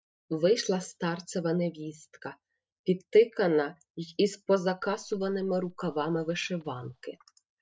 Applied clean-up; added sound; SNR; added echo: neural mask model DeepFilterNet 3.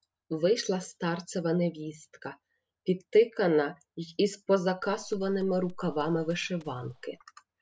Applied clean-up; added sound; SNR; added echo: none; Gunshot, gunfire; 18 dB; none.